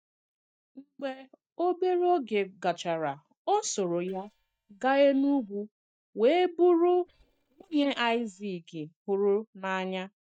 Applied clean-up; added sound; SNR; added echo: neural mask model DeepFilterNet 3.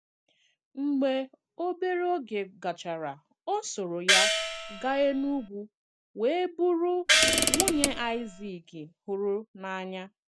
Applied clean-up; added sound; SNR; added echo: none; Mechanisms / Car + Gong; -4 dB; none.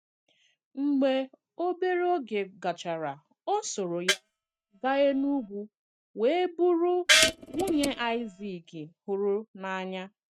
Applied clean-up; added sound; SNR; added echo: neural mask model RNNoise.